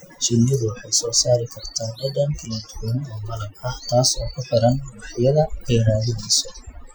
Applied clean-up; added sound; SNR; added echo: classical method Wiener filter.